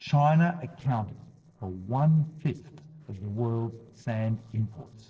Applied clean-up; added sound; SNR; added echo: neural separator model SepFormer DNS4.